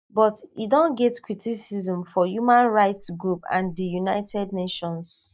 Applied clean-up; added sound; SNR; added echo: neural mask model Resemble Enhance denoiser.